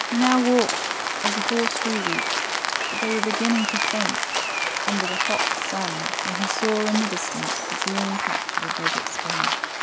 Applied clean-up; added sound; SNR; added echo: none; Rain; -2 dB; none.